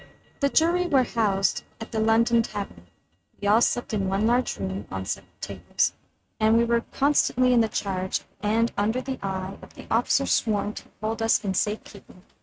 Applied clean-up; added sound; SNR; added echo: neural mask model RNNoise.